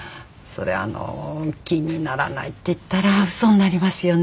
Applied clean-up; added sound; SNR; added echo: none; none; none; none.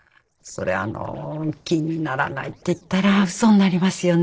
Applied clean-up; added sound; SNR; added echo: neural separator model SepFormer DNS4.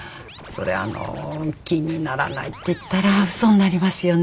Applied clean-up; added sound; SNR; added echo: none; Scratching (performance technique); 19 dB; none.